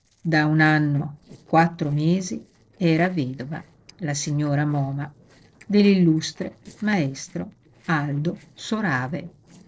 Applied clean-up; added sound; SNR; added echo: neural separator model SepFormer DNS4.